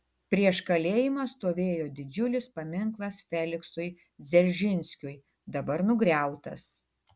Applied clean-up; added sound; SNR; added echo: none; none; none; none.